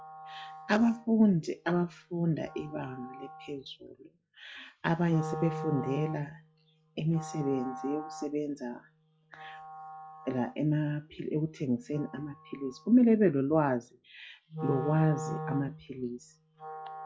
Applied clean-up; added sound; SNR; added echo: classical method log-MMSE.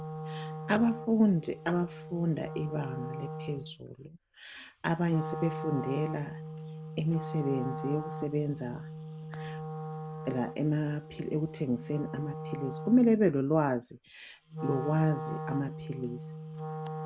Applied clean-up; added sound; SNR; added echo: none; Wind instrument, woodwind instrument; 8 dB; none.